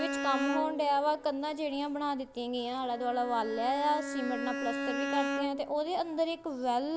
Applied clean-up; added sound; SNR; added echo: none; Bowed string instrument; 6 dB; none.